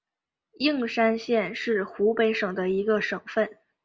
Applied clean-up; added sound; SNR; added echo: none; none; none; none.